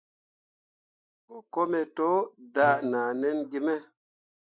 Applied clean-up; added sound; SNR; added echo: neural mask model DeepFilterNet 3.